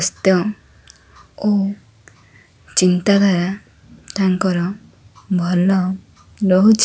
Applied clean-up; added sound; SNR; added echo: none; none; none; none.